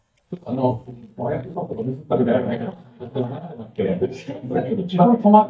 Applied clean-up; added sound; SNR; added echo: neural mask model DeepFilterNet 3.